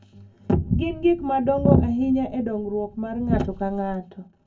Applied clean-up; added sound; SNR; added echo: none; none; none; reverberation time 0.3 s.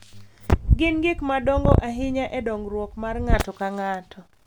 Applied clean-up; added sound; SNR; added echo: none; none; none; none.